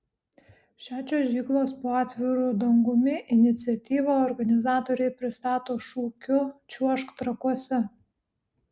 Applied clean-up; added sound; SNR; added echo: none; none; none; none.